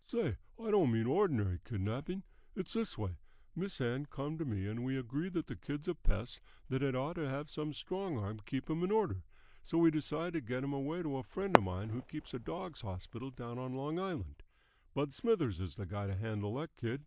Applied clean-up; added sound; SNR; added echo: none; Fireworks; 1 dB; none.